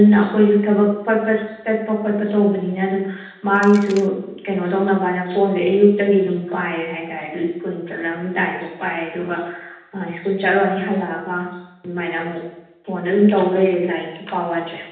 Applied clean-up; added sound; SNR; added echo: none; Crack; 20 dB; reverberation time 0.9 s.